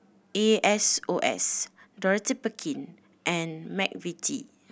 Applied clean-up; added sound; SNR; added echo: none; none; none; none.